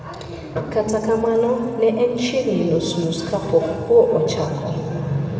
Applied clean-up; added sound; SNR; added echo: none; none; none; reverberation time 2.5 s.